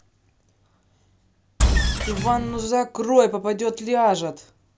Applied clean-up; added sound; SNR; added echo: none; Engine; -3 dB; none.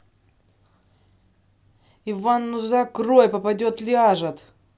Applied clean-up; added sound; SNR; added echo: none; none; none; none.